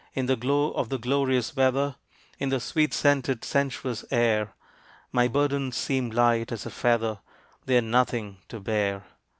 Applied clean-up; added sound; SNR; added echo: none; none; none; none.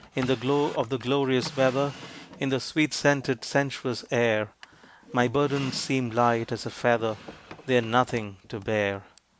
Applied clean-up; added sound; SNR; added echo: none; Drawer open or close; 19 dB; none.